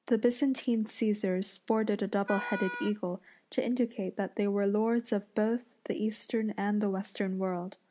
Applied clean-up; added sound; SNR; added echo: none; Wind instrument, woodwind instrument; 10 dB; none.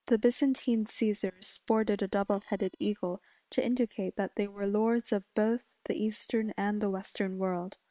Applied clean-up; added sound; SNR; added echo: neural separator model SepFormer WHAM!.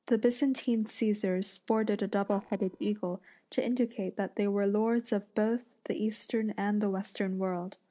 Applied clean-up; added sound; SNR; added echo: neural separator model SepFormer DNS4.